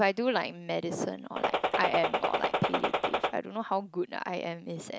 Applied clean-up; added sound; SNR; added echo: none; Gunshot, gunfire; -3 dB; none.